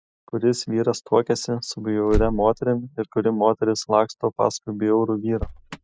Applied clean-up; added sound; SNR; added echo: classical method spectral subtraction.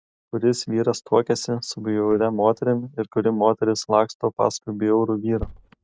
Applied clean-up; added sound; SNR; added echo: neural mask model DeepFilterNet 3.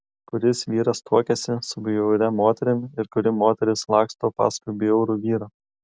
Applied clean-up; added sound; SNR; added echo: none; none; none; none.